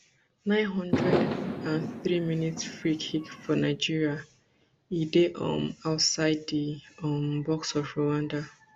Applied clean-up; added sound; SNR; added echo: none; Fireworks; 3 dB; none.